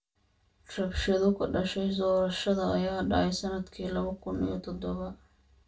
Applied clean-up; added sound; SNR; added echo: none; none; none; reverberation time 0.2 s.